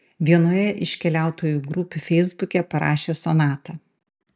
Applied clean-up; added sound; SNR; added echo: none; none; none; none.